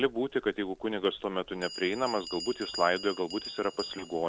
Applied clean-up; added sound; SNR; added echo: none; Bell; 14 dB; none.